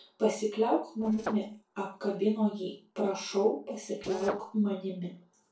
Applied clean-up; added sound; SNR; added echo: neural separator model SepFormer DNS4.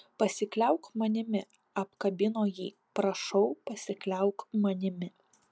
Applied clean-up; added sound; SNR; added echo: none; none; none; none.